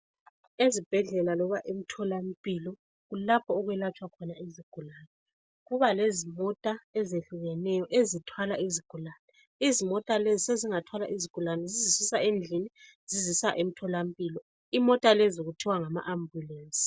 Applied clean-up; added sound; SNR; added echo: none; none; none; none.